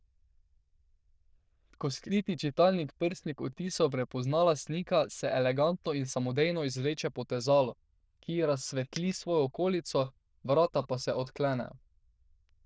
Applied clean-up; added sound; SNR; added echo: neural diffusion model UNIVERSE++.